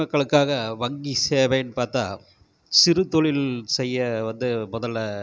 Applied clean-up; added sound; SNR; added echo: none; none; none; none.